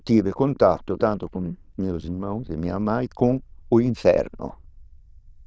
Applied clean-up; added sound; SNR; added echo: neural diffusion model UNIVERSE++.